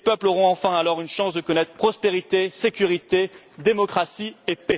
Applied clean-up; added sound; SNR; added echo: none; none; none; none.